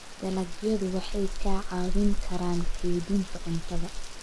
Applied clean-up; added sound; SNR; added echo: none; Rain; -3 dB; none.